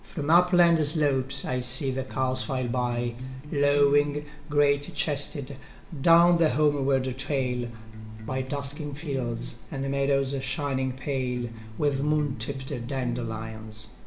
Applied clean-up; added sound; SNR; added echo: none; Electric guitar; 12 dB; reverberation time 0.6 s.